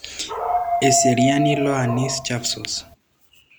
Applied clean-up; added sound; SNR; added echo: none; Dog; 1 dB; none.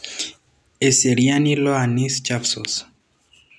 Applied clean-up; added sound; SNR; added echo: none; none; none; none.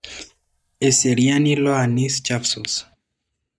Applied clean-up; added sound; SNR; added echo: neural mask model DeepFilterNet 3.